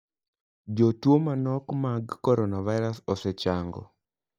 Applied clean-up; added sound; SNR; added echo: neural mask model DeepFilterNet 3.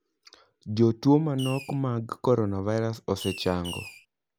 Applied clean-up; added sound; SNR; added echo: none; Fireworks; 13 dB; none.